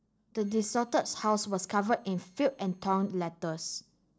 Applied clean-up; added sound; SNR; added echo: neural separator model SepFormer DNS4.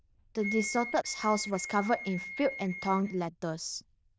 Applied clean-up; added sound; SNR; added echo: neural diffusion model UNIVERSE++.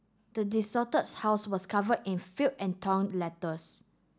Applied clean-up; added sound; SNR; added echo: none; none; none; none.